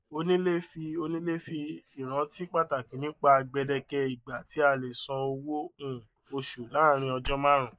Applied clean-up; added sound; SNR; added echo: neural mask model DeepFilterNet 3.